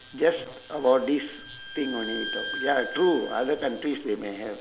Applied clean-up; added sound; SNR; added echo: none; Bowed string instrument; 11 dB; none.